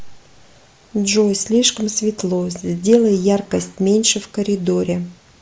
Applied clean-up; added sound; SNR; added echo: none; none; none; none.